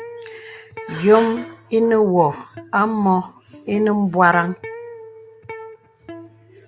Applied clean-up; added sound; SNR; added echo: none; Electric guitar; 18 dB; none.